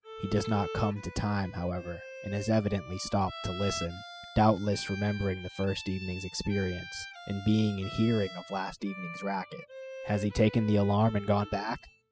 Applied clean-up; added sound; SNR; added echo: classical method spectral subtraction.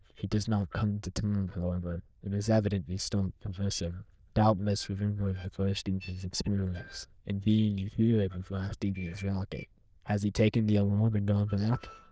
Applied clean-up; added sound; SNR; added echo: neural diffusion model UNIVERSE++.